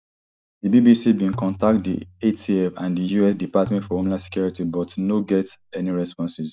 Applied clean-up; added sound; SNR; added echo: neural mask model DeepFilterNet 3.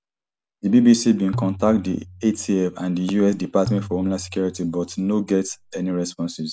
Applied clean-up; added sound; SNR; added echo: none; Tabla; 13 dB; none.